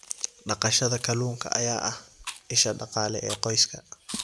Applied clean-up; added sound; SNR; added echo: none; Chewing, mastication; 15 dB; none.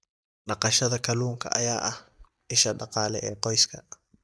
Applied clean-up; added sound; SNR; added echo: neural mask model DeepFilterNet 3.